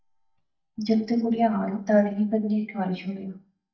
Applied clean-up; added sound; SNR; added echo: neural mask model DeepFilterNet 3.